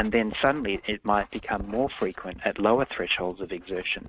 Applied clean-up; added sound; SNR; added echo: neural mask model RNNoise.